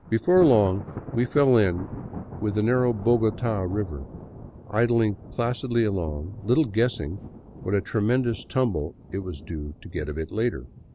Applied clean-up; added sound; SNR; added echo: none; Thunder; 15 dB; none.